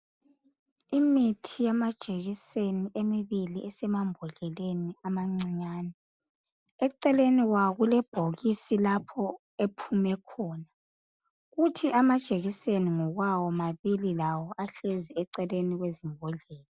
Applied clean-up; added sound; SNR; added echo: none; none; none; none.